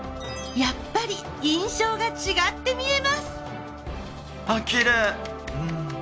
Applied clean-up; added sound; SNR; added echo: none; none; none; none.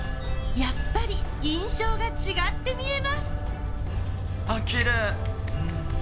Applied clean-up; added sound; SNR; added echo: none; Bell / Train; -3 dB; none.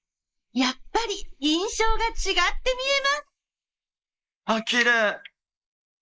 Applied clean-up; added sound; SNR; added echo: neural mask model Resemble Enhance denoiser.